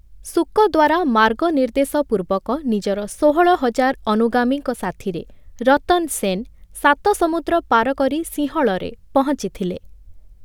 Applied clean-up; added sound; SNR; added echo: none; none; none; none.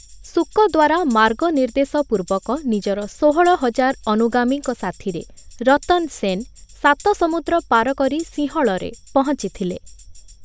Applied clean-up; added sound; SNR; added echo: none; Tambourine; 19 dB; none.